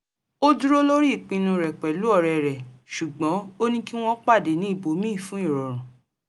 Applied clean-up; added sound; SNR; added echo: none; none; none; none.